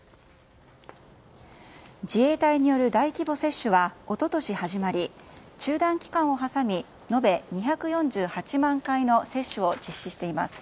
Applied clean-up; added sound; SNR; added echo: none; none; none; none.